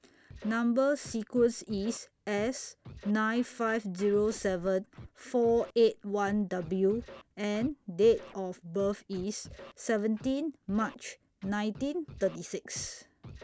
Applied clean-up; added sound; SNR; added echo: none; Scratching (performance technique); 20 dB; none.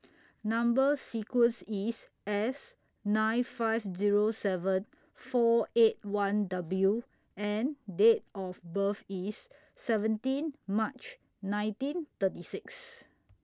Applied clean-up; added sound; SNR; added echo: none; none; none; none.